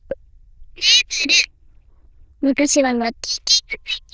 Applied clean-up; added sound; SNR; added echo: neural diffusion model UNIVERSE++.